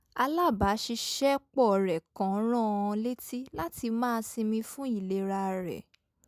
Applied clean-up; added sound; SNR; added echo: none; none; none; none.